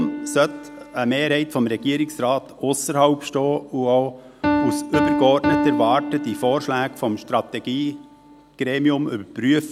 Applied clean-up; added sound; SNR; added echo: none; Piano; 6 dB; none.